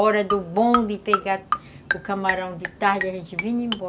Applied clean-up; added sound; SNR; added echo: none; Marimba, xylophone; 5 dB; none.